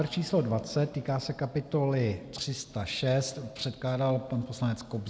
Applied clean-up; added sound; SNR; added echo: none; none; none; none.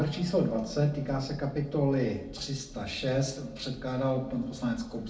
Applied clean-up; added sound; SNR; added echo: none; none; none; reverberation time 0.3 s.